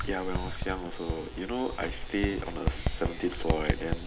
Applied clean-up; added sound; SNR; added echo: none; Writing; 0 dB; none.